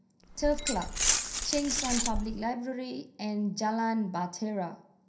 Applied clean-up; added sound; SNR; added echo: none; Glass; -1 dB; reverberation time 0.3 s.